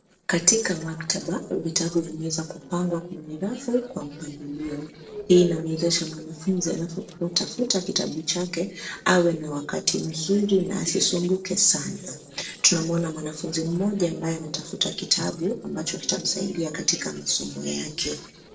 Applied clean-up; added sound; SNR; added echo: neural separator model SepFormer DNS4.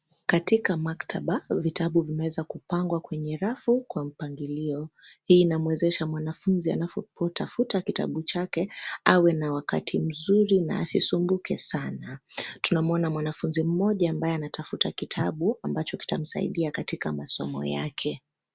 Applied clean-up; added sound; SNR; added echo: none; none; none; none.